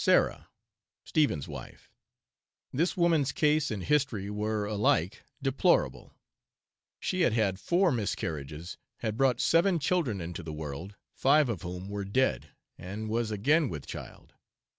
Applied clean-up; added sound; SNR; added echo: none; none; none; none.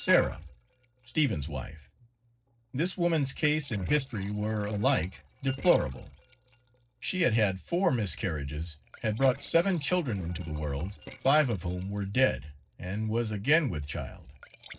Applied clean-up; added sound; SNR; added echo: neural separator model SepFormer DNS4.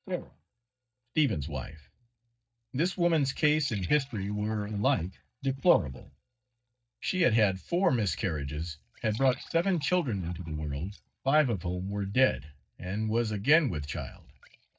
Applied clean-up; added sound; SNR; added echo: neural mask model DeepFilterNet 3.